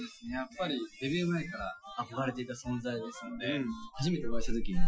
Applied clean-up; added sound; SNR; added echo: classical method Wiener filter.